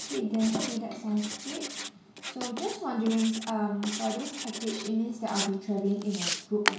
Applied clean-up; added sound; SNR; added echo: none; Writing; 6 dB; reverberation time 0.6 s.